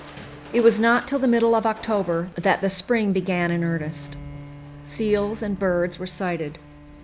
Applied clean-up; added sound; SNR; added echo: none; Bowed string instrument + Crushing; 18 dB; none.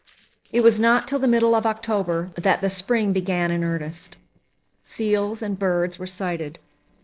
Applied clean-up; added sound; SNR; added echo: neural separator model SepFormer DNS4.